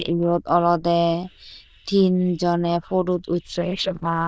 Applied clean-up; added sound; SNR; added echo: neural diffusion model UNIVERSE++.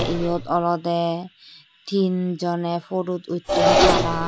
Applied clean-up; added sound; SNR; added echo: none; Engine; 0 dB; none.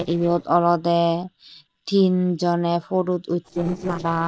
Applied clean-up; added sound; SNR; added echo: neural separator model SepFormer DNS4.